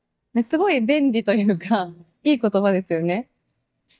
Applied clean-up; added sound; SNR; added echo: neural mask model DeepFilterNet 3.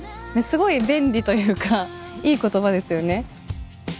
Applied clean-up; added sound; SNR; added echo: none; none; none; none.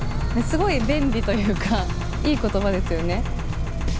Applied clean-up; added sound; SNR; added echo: none; Engine; -1 dB; none.